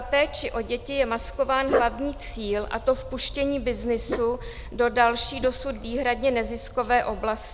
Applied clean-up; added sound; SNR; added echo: none; Dog; 10 dB; none.